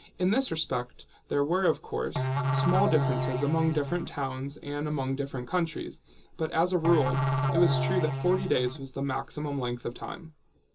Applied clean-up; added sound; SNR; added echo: none; Musical instrument; 0 dB; reverberation time 0.2 s.